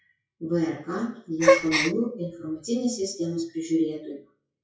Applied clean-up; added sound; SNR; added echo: classical method WPE with log-MMSE.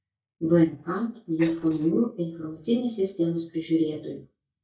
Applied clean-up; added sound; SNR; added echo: neural mask model DeepFilterNet 3.